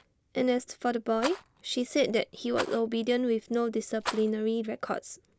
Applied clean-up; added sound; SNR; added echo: none; Rattle; 14 dB; none.